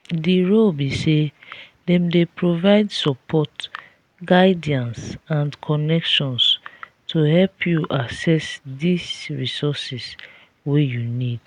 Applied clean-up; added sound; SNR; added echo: none; none; none; none.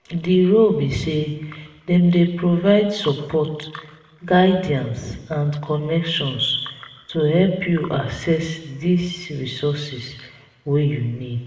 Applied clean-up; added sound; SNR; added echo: none; none; none; reverberation time 1.0 s.